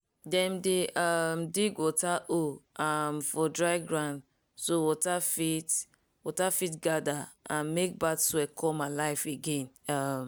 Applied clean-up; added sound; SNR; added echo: none; none; none; none.